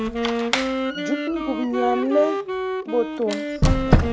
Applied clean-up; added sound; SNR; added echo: none; Wind instrument, woodwind instrument + Squeak; -4 dB; none.